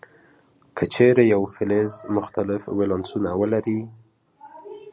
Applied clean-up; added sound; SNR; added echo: none; none; none; none.